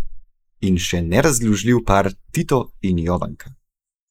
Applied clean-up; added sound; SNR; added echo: neural mask model Resemble Enhance denoiser.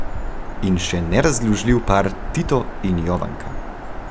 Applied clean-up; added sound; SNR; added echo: none; Bird vocalization, bird call, bird song; 5 dB; none.